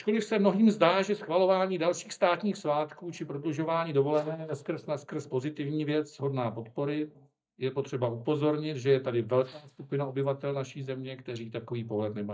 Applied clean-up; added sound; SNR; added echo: neural mask model DeepFilterNet 3.